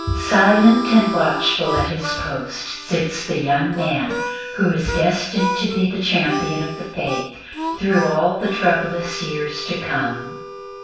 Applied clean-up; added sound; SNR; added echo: none; Harmonica; 9 dB; reverberation time 0.7 s.